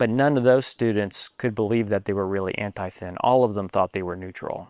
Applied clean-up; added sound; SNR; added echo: neural separator model SepFormer WHAM!.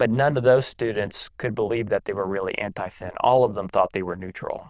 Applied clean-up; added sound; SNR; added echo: neural diffusion model UNIVERSE++.